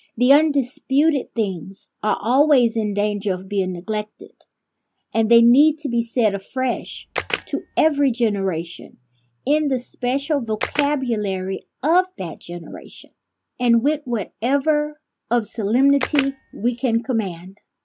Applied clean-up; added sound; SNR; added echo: none; Camera; 10 dB; none.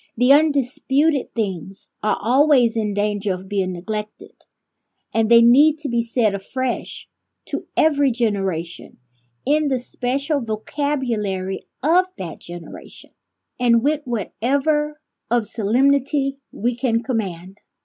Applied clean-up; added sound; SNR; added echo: none; none; none; none.